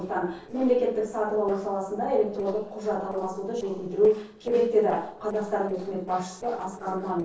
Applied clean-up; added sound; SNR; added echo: neural separator model SepFormer DNS4.